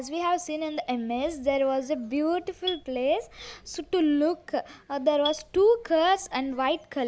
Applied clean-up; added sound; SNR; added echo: none; Marimba, xylophone; 15 dB; none.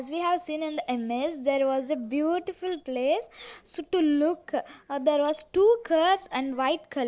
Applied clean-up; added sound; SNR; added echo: neural separator model SepFormer DNS4.